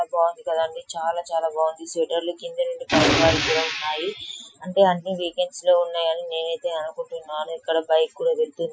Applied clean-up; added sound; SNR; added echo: classical method Wiener filter.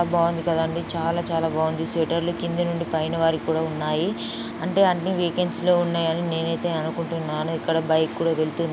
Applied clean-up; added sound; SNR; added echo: none; none; none; none.